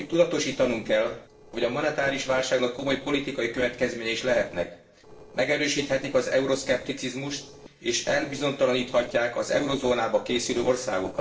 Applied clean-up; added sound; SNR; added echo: neural separator model SepFormer DNS4.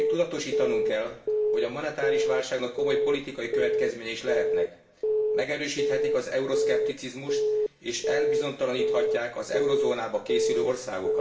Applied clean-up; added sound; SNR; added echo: none; Alarm / Keyboard (musical); -3 dB; reverberation time 0.7 s.